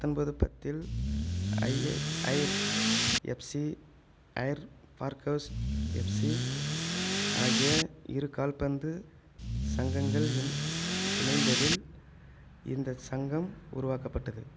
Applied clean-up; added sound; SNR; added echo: none; Accelerating, revving, vroom / Car; -5 dB; none.